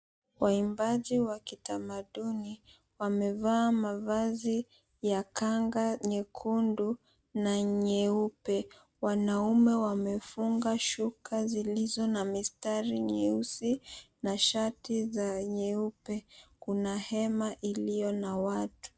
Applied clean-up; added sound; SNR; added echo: none; none; none; none.